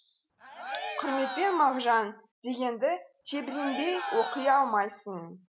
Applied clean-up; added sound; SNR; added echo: none; Cheering; 8 dB; none.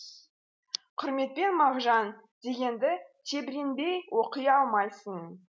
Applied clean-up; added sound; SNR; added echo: none; none; none; none.